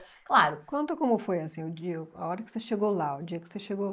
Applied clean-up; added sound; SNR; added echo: neural mask model Resemble Enhance denoiser.